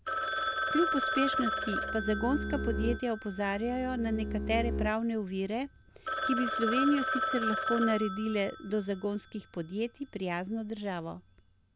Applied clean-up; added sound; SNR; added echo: none; Bowed string instrument + Telephone; 3 dB; none.